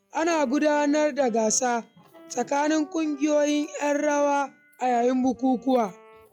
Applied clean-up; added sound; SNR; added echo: classical method log-MMSE.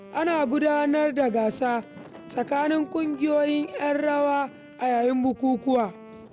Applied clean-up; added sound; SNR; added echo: none; Wind instrument, woodwind instrument + Wind; 19 dB; none.